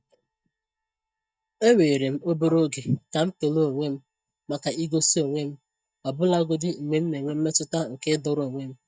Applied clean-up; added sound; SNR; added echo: neural mask model DeepFilterNet 3.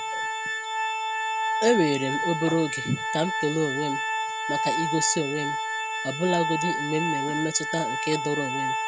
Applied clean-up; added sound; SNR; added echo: none; Organ; 1 dB; none.